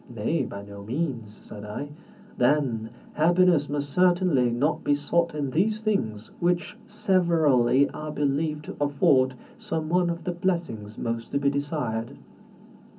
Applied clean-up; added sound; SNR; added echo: none; none; none; reverberation time 0.4 s.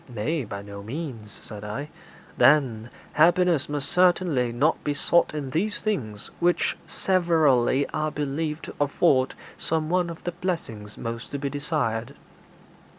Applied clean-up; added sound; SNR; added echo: none; none; none; none.